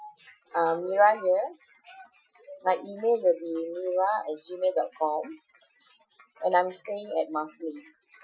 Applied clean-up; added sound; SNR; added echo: classical method Wiener filter.